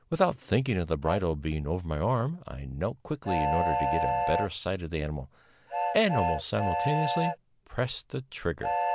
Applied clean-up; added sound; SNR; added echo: none; Train; 3 dB; none.